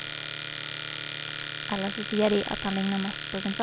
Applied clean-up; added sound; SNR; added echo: none; Domestic sounds, home sounds; 3 dB; none.